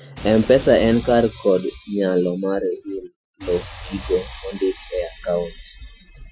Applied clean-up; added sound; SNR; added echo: classical method Wiener filter.